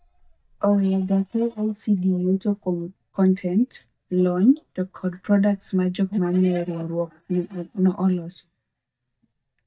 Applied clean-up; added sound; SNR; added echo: neural mask model DeepFilterNet 3.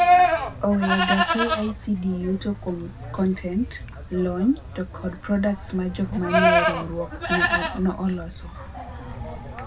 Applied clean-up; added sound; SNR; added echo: none; Livestock, farm animals, working animals; -1 dB; reverberation time 0.3 s.